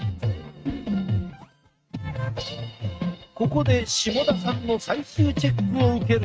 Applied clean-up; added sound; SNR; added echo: neural mask model RNNoise.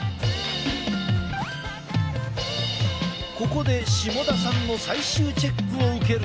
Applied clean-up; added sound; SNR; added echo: none; Drum kit; -3 dB; none.